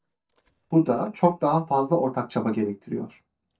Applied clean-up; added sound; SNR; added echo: neural mask model DeepFilterNet 3.